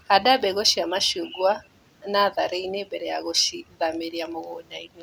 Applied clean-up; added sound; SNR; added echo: none; none; none; none.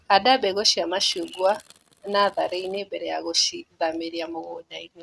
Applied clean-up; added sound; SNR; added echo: neural mask model RNNoise.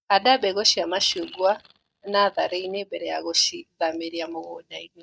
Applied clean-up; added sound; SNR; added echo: neural mask model DeepFilterNet 3.